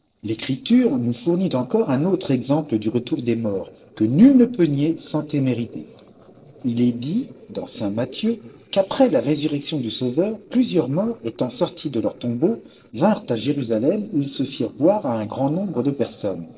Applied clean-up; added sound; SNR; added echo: neural separator model SepFormer DNS4.